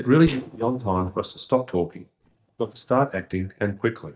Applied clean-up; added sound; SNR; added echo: neural mask model DeepFilterNet 3.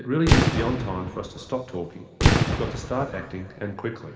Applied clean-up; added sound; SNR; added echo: none; Fireworks; -4 dB; reverberation time 2.1 s.